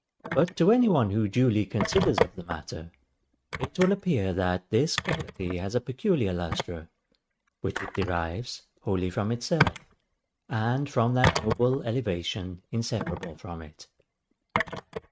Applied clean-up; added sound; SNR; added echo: neural mask model RNNoise.